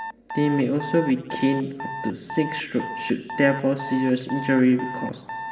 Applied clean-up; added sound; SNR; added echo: none; Alarm; 10 dB; reverberation time 1.8 s.